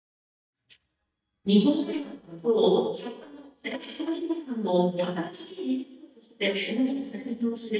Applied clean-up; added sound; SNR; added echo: neural mask model DeepFilterNet 3.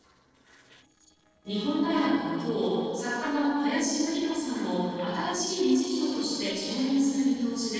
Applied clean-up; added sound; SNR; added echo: neural separator model SepFormer DNS4.